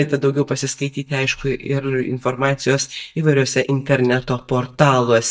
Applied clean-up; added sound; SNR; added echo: neural mask model DeepFilterNet 3.